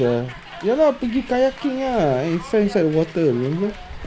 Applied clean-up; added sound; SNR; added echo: none; Hiss; 17 dB; none.